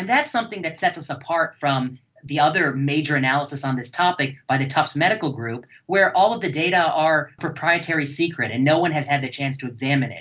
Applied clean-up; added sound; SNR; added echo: none; none; none; none.